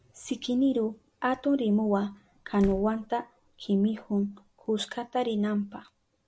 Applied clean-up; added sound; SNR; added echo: none; Slam; 14 dB; none.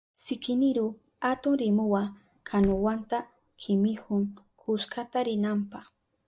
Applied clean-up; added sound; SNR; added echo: neural mask model DeepFilterNet 3.